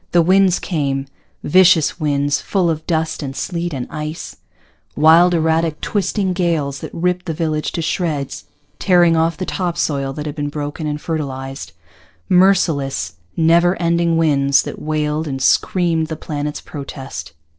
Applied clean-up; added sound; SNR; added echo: neural separator model SepFormer DNS4.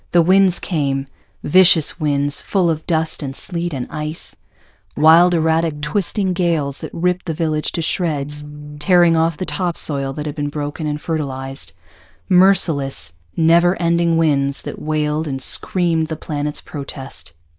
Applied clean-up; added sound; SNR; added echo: neural diffusion model UNIVERSE++.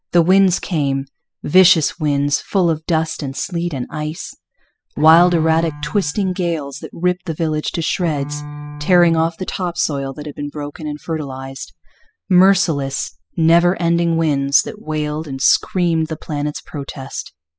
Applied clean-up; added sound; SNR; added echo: classical method spectral subtraction.